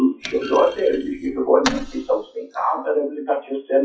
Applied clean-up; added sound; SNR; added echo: classical method WPE with log-MMSE.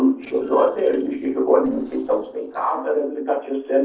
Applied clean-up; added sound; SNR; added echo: neural separator model SepFormer DNS4.